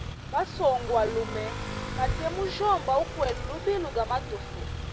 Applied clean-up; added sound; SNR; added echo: none; Motorcycle / Accelerating, revving, vroom; 6 dB; none.